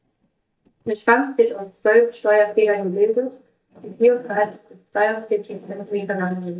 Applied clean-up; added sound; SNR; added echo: neural mask model DeepFilterNet 3.